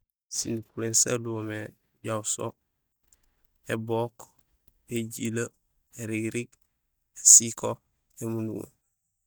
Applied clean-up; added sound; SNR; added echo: neural mask model DeepFilterNet 3.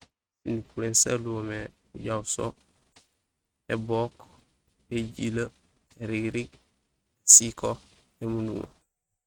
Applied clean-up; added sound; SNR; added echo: neural mask model RNNoise.